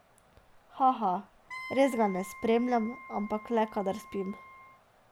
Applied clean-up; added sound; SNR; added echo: none; Wind instrument, woodwind instrument; 16 dB; none.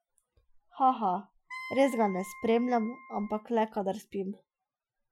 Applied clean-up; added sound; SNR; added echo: classical method Wiener filter.